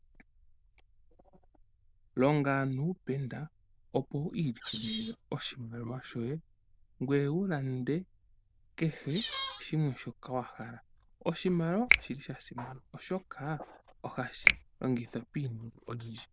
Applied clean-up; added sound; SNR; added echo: neural diffusion model UNIVERSE++.